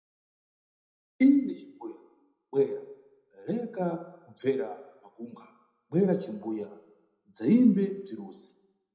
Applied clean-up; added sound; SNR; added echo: none; none; none; reverberation time 0.8 s.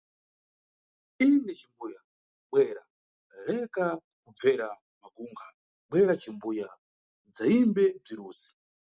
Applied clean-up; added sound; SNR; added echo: none; none; none; none.